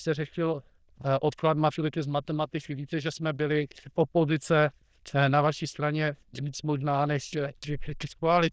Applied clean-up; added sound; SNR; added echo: neural diffusion model UNIVERSE++.